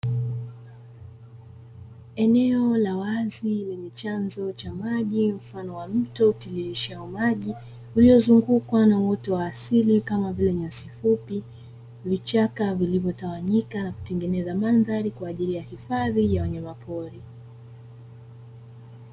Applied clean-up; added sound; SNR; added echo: none; none; none; none.